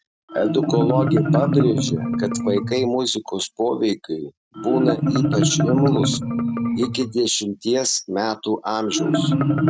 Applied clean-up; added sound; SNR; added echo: neural mask model RNNoise.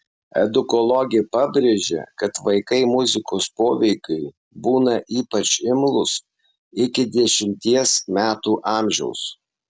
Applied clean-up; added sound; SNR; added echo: none; none; none; none.